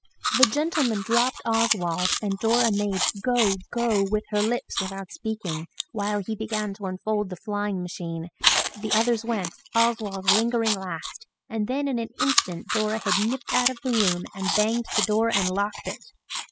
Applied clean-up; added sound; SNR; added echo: classical method spectral subtraction.